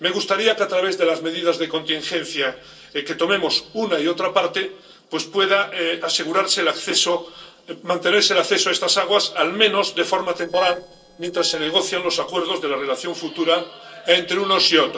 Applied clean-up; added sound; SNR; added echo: neural separator model SepFormer DNS4.